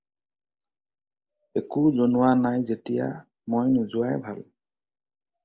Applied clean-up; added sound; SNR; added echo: none; none; none; none.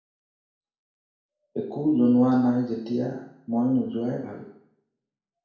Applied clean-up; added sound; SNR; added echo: none; none; none; reverberation time 0.7 s.